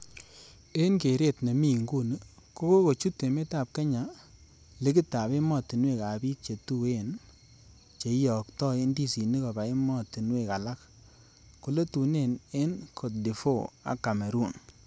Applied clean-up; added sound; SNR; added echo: none; none; none; none.